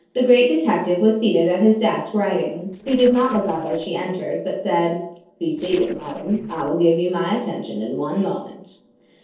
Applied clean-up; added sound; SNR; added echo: neural separator model SepFormer DNS4.